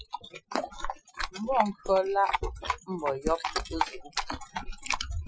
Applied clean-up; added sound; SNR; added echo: classical method Wiener filter.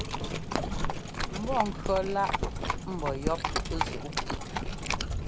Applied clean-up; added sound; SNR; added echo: none; Chewing, mastication + Livestock, farm animals, working animals; -3 dB; none.